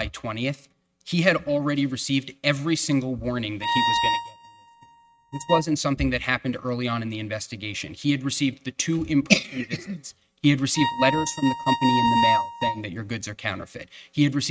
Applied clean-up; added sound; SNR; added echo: neural mask model RNNoise.